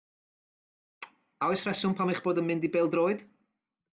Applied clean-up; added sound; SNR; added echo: none; none; none; none.